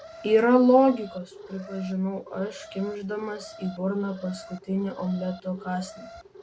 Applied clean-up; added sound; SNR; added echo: none; Alarm; 18 dB; none.